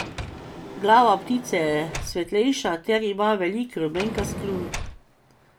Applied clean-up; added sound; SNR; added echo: none; Sliding door; 12 dB; none.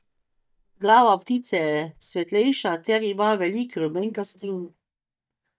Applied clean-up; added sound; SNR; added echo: neural mask model DeepFilterNet 3.